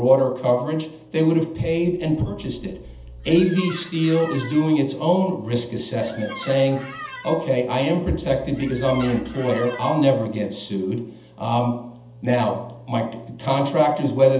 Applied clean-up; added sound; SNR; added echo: none; Squeak; 16 dB; reverberation time 0.7 s.